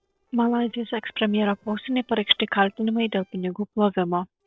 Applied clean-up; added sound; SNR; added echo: neural separator model SepFormer DNS4.